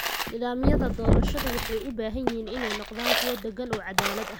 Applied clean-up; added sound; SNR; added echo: none; Thump, thud + Coin (dropping); -5 dB; none.